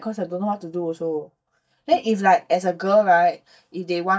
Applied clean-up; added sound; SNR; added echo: neural mask model DeepFilterNet 3.